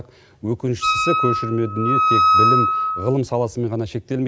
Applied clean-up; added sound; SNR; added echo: none; Wind instrument, woodwind instrument; -4 dB; none.